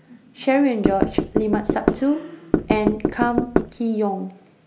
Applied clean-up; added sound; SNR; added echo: none; Knock / Wood; -1 dB; none.